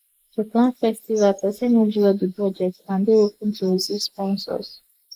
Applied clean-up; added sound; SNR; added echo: neural mask model Resemble Enhance denoiser.